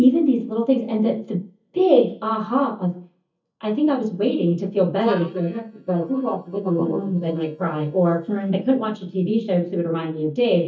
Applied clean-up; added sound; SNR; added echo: neural mask model DeepFilterNet 3.